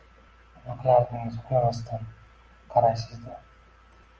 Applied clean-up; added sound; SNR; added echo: none; none; none; none.